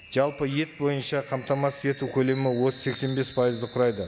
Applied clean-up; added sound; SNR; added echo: none; Chime; 6 dB; none.